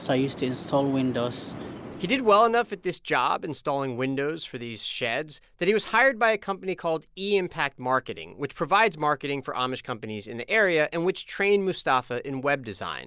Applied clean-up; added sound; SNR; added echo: none; none; none; none.